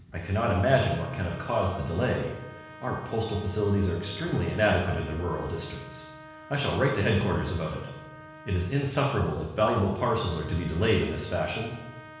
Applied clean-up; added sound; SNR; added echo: none; Trumpet; 19 dB; reverberation time 1.1 s.